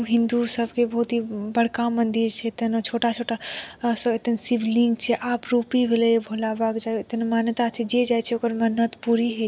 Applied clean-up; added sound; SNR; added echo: none; none; none; none.